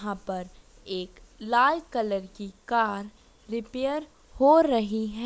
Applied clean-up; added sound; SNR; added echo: none; none; none; none.